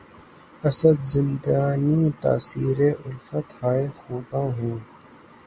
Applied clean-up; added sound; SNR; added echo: none; none; none; none.